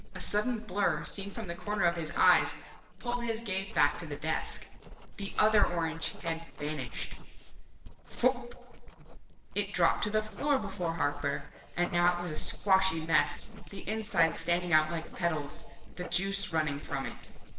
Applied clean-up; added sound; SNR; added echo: neural separator model SepFormer DNS4.